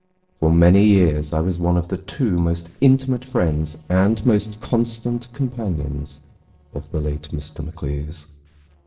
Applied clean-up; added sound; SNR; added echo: neural separator model SepFormer DNS4.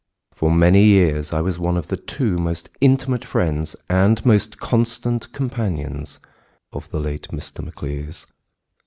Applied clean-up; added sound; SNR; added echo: none; none; none; none.